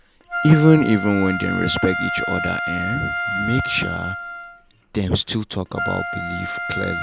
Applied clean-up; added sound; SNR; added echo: none; Wind instrument, woodwind instrument; 6 dB; none.